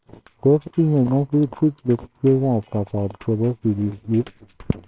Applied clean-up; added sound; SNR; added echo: neural separator model SepFormer WHAMR!.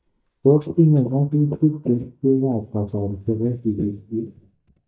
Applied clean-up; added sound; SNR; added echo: neural mask model DeepFilterNet 3.